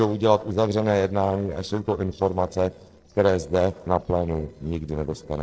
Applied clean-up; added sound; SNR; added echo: neural separator model SepFormer DNS4.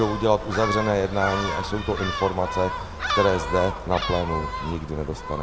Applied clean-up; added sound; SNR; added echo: none; Gull, seagull; 4 dB; none.